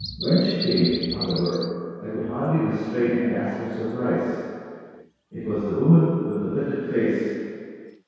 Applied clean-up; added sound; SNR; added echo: none; Bird vocalization, bird call, bird song; 15 dB; reverberation time 2.0 s.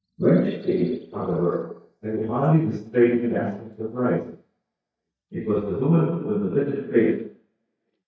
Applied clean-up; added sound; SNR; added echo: neural mask model DeepFilterNet 3.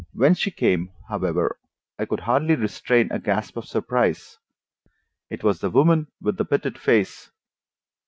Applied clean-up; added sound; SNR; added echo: none; none; none; none.